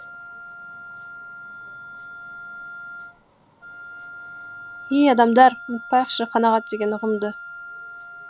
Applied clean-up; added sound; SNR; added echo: none; Wind instrument, woodwind instrument; 15 dB; none.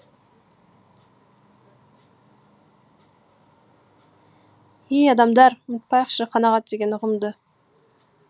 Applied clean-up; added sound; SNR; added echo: none; none; none; none.